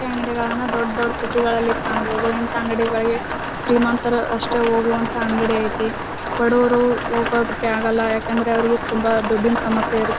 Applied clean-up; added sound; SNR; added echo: none; Rain; 5 dB; none.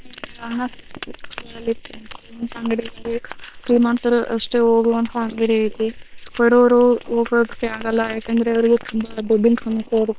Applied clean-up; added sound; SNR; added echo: neural separator model SepFormer WHAM!.